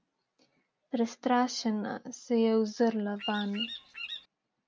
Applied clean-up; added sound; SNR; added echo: none; Bird vocalization, bird call, bird song; 9 dB; none.